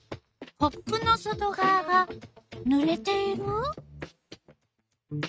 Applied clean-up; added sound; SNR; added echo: neural mask model RNNoise.